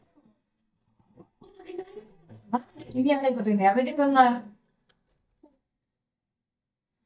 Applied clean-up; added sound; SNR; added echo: neural mask model DeepFilterNet 3.